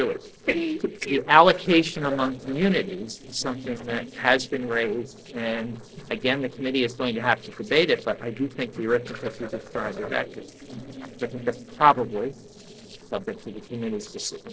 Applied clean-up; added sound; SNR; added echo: neural separator model SepFormer DNS4.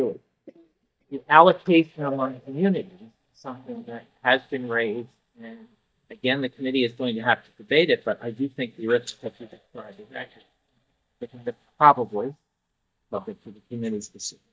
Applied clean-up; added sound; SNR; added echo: neural mask model DeepFilterNet 3.